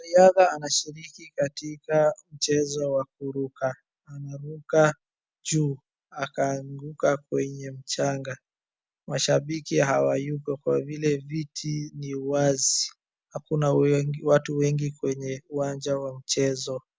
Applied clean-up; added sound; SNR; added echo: none; none; none; none.